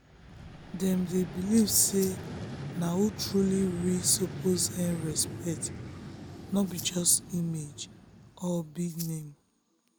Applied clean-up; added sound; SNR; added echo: none; Vehicle + Rattle (instrument); 11 dB; none.